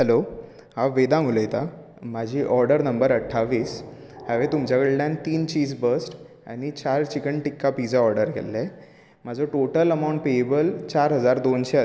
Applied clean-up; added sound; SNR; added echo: none; none; none; none.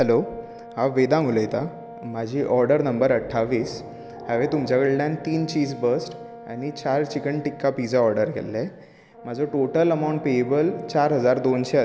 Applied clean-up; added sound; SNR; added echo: none; Brass instrument; 18 dB; none.